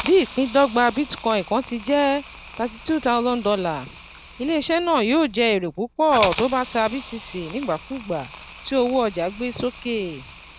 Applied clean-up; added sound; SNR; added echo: none; Hiss; 13 dB; none.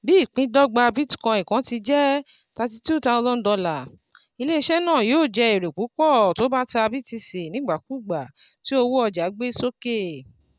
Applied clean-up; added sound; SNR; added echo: none; none; none; none.